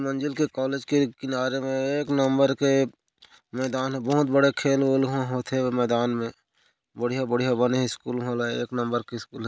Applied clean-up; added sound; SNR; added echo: none; none; none; none.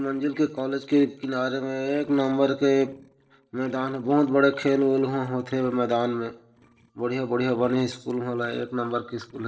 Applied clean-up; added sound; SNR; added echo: neural separator model SepFormer DNS4.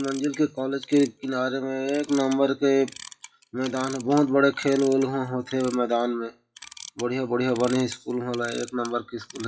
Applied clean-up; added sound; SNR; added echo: classical method WPE with log-MMSE.